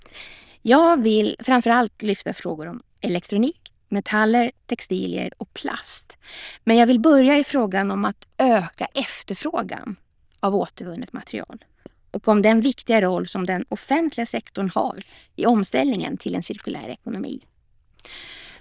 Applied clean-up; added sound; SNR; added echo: neural diffusion model UNIVERSE++.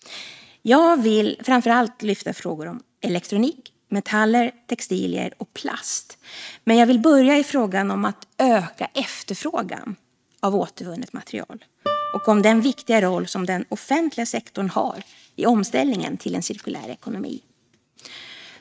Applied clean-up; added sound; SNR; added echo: neural mask model RNNoise.